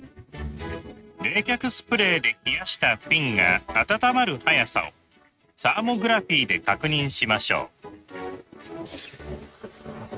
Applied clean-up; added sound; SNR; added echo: neural mask model RNNoise.